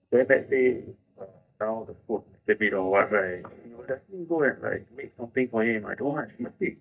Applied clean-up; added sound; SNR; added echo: neural mask model DeepFilterNet 3.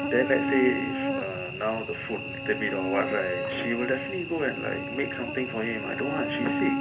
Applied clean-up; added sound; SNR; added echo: none; Cricket / Buzz; 2 dB; reverberation time 0.3 s.